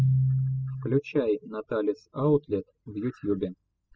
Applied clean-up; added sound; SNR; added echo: classical method spectral subtraction.